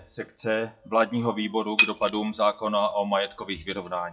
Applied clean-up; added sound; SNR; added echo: classical method WPE with log-MMSE.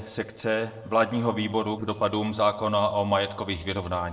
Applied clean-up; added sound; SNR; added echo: neural separator model SepFormer DNS4.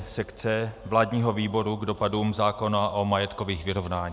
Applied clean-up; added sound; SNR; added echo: none; none; none; none.